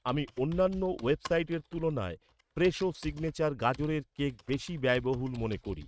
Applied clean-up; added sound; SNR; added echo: neural mask model RNNoise.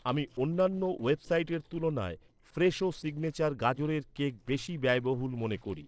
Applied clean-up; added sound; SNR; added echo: neural separator model SepFormer DNS4.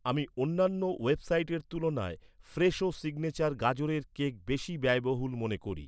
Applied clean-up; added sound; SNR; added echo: none; none; none; none.